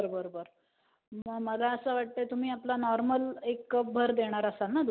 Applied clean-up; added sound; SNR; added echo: none; none; none; none.